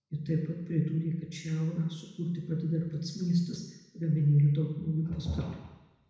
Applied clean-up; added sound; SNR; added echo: none; none; none; reverberation time 1.0 s.